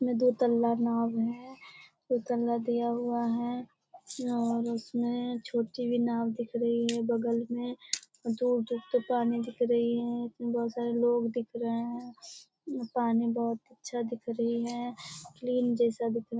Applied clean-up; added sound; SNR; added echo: none; none; none; none.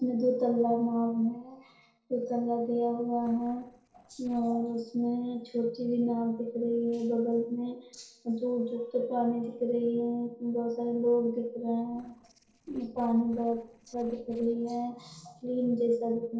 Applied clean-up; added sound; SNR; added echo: neural separator model SepFormer DNS4.